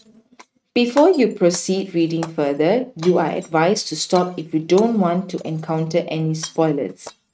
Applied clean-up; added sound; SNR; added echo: neural mask model RNNoise.